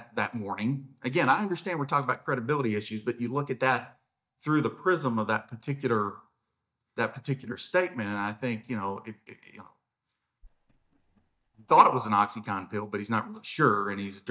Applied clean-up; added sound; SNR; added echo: neural mask model DeepFilterNet 3.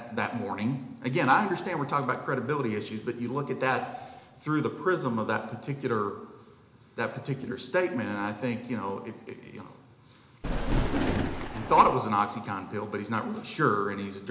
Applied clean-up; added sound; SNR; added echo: none; Thunder; -1 dB; reverberation time 0.8 s.